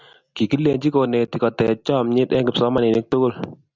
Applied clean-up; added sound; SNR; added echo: none; none; none; none.